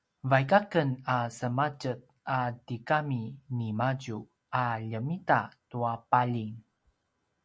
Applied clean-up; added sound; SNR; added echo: none; none; none; none.